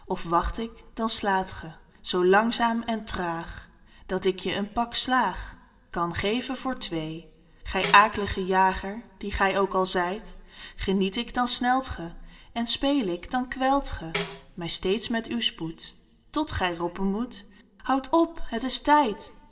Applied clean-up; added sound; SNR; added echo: none; Tambourine; -5 dB; reverberation time 0.7 s.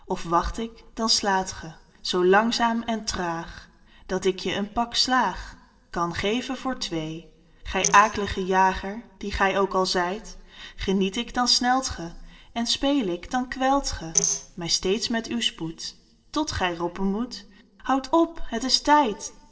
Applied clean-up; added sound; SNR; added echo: neural separator model SepFormer DNS4.